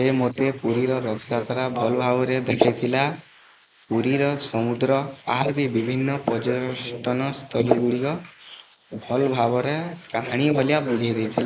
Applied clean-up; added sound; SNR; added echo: neural mask model Resemble Enhance denoiser.